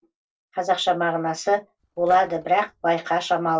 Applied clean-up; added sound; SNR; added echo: neural separator model SepFormer DNS4.